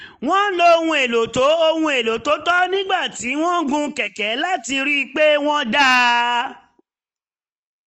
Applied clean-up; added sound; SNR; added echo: neural mask model Resemble Enhance denoiser.